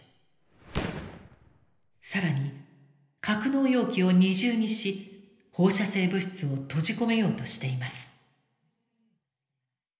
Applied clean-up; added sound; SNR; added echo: none; Fireworks; 11 dB; reverberation time 0.8 s.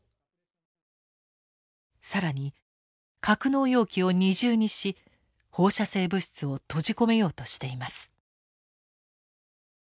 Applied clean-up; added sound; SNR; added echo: none; none; none; none.